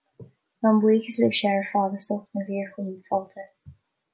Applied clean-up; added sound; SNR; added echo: none; none; none; none.